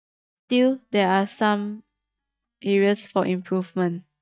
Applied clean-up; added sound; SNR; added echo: neural mask model DeepFilterNet 3.